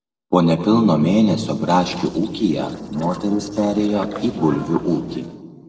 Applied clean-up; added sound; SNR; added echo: neural separator model SepFormer DNS4.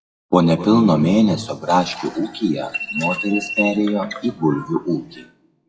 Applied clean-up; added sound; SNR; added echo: classical method WPE with log-MMSE.